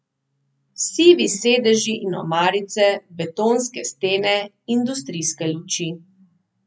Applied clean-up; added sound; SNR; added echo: none; none; none; none.